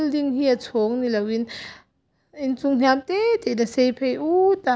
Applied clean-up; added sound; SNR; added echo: none; none; none; none.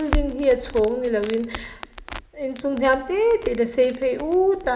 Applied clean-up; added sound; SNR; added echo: none; Crackle; 10 dB; reverberation time 0.9 s.